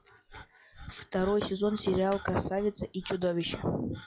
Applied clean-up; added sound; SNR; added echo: classical method log-MMSE.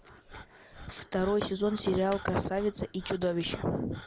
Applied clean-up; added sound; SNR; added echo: none; Fire + Breathing; 18 dB; none.